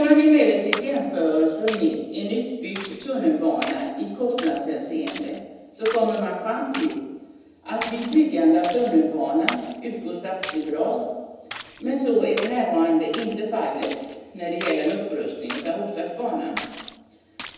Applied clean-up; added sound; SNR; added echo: none; Splash, splatter; 12 dB; reverberation time 1.1 s.